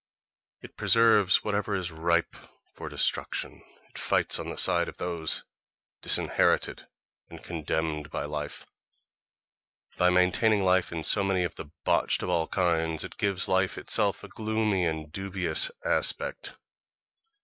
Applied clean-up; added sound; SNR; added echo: none; none; none; none.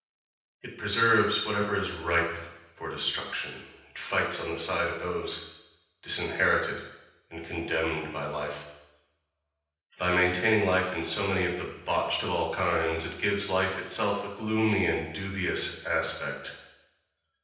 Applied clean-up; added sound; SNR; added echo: none; none; none; reverberation time 0.9 s.